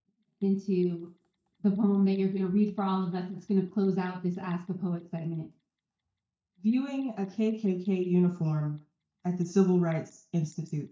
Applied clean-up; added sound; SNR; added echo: neural mask model DeepFilterNet 3.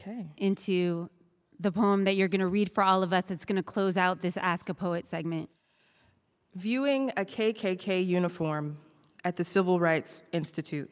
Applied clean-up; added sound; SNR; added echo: none; none; none; none.